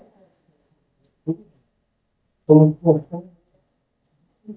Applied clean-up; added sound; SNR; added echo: neural mask model DeepFilterNet 3.